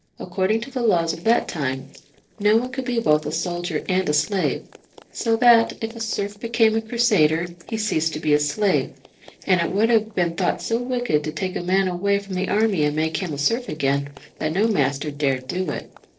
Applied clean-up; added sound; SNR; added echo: neural separator model SepFormer DNS4.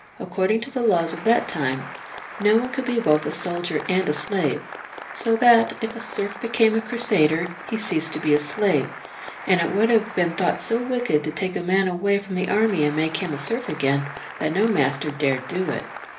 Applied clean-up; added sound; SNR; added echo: none; Applause; 14 dB; reverberation time 0.3 s.